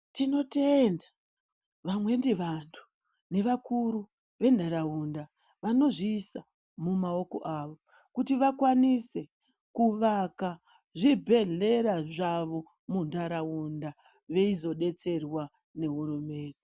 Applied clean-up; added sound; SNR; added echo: none; none; none; none.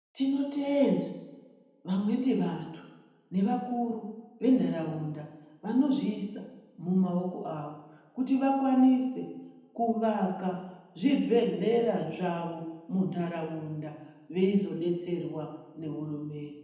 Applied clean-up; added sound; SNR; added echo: none; none; none; reverberation time 0.9 s.